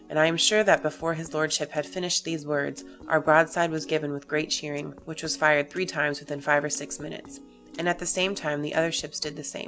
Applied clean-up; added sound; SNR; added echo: none; Piano; 20 dB; none.